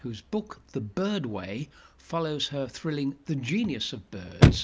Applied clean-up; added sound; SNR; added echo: none; Chirp, tweet / Slam / Car; -2 dB; none.